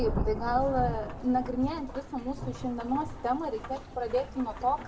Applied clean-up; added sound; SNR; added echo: none; Rain / Thunderstorm; 6 dB; reverberation time 1.1 s.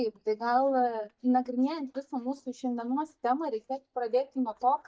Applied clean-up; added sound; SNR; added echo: neural mask model DeepFilterNet 3.